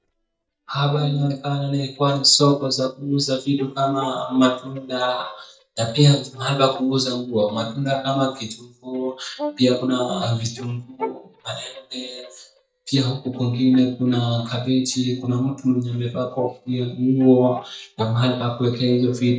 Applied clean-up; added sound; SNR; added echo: neural mask model DeepFilterNet 3.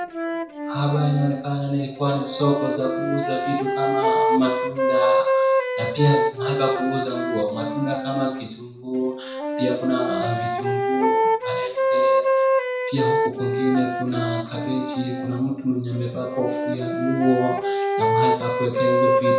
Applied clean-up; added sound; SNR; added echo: none; Wind instrument, woodwind instrument; -2 dB; reverberation time 0.5 s.